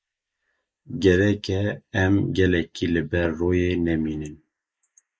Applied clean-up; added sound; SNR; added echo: neural mask model Resemble Enhance denoiser.